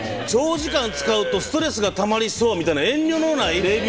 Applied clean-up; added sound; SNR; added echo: none; none; none; none.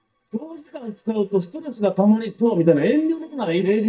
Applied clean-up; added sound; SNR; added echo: neural mask model DeepFilterNet 3.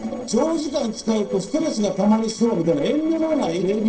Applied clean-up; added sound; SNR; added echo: neural separator model SepFormer DNS4.